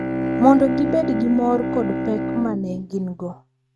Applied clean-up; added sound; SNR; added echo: neural mask model RNNoise.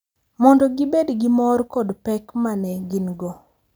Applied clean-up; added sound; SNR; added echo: none; none; none; none.